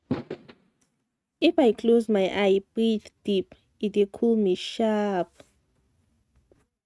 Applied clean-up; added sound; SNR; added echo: neural mask model RNNoise.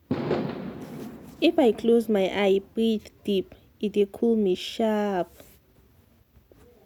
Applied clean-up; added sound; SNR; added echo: none; Fireworks; 9 dB; none.